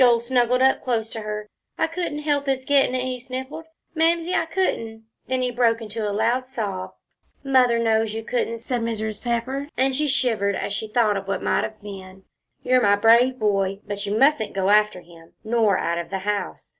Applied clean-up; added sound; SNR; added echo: none; none; none; none.